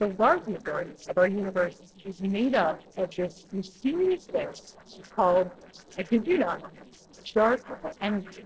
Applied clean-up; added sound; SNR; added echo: neural separator model SepFormer DNS4.